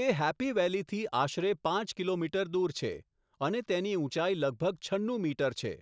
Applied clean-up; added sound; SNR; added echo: none; none; none; none.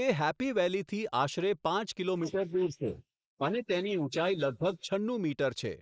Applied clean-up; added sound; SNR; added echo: neural mask model Resemble Enhance denoiser.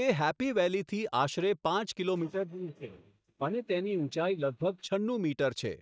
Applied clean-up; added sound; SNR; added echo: neural mask model DeepFilterNet 3.